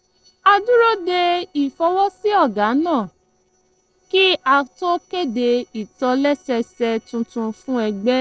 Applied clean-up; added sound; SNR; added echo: neural separator model SepFormer DNS4.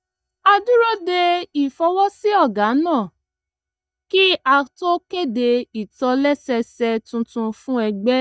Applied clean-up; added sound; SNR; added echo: neural mask model DeepFilterNet 3.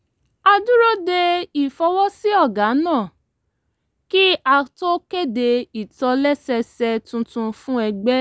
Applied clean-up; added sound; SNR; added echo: none; none; none; none.